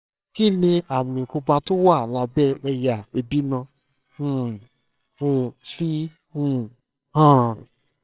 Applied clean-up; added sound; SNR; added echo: neural separator model SepFormer WHAMR!.